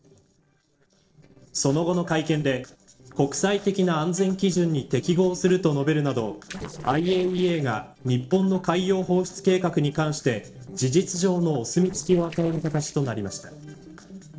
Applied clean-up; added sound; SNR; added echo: neural separator model SepFormer DNS4.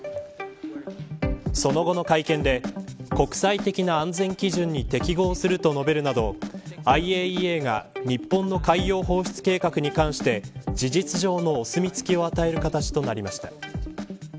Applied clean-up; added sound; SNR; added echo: none; none; none; none.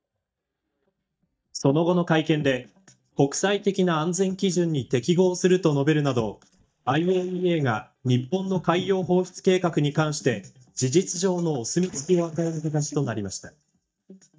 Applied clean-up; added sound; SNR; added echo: neural mask model DeepFilterNet 3.